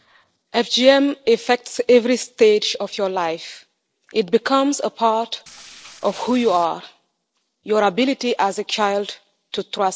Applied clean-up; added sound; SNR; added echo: neural separator model SepFormer DNS4.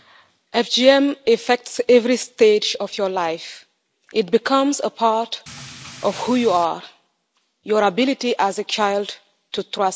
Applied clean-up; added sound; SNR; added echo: none; Rain; 17 dB; none.